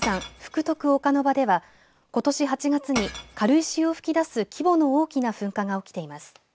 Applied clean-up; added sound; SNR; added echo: none; Shatter / Crushing; 16 dB; none.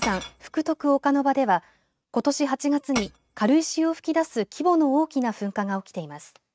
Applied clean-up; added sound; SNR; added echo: neural mask model RNNoise.